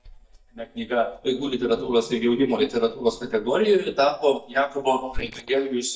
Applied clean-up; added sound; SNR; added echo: neural mask model DeepFilterNet 3.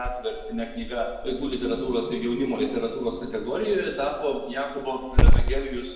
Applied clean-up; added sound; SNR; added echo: none; Growling / Hiss; -3 dB; reverberation time 0.9 s.